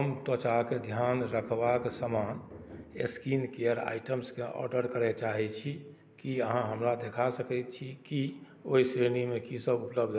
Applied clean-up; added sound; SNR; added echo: none; none; none; none.